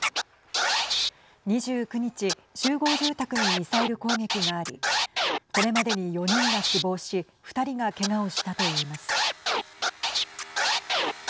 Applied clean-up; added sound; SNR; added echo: none; Scratching (performance technique); -1 dB; none.